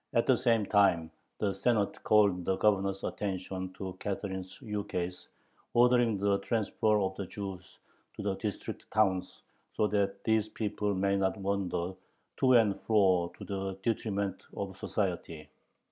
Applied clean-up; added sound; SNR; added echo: none; none; none; none.